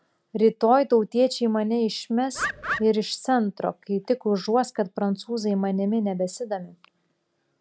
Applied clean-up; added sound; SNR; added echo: none; Bird; 5 dB; none.